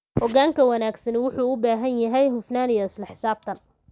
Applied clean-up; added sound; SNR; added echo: none; none; none; none.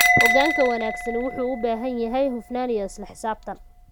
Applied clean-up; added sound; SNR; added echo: none; Bell; 0 dB; none.